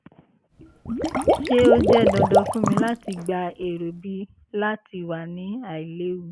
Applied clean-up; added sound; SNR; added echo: none; Water / Liquid; -4 dB; none.